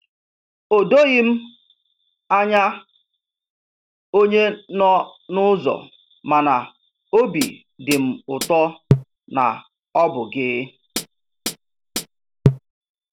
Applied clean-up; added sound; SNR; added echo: none; Hi-hat; 4 dB; none.